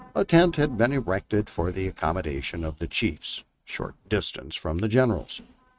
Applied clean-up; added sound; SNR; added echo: neural mask model RNNoise.